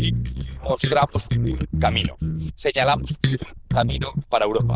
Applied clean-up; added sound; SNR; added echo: neural diffusion model UNIVERSE++.